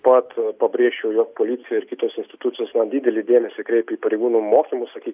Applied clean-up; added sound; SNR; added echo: none; none; none; none.